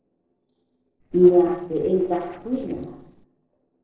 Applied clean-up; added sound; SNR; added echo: neural separator model SepFormer DNS4.